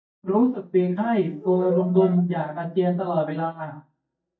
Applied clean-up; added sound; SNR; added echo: neural mask model DeepFilterNet 3.